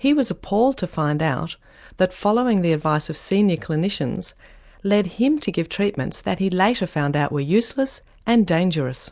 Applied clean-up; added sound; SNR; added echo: none; none; none; none.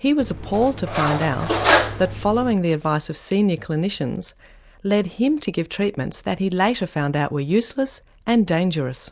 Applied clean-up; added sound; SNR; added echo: none; Cutlery, silverware; 1 dB; none.